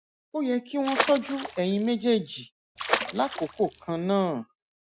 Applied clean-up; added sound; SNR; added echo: none; Water / Splash, splatter; 4 dB; none.